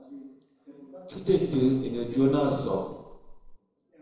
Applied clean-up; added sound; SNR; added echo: neural separator model SepFormer DNS4.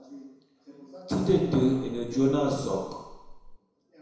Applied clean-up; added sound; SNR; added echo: none; Water / Splash, splatter; 19 dB; reverberation time 1.0 s.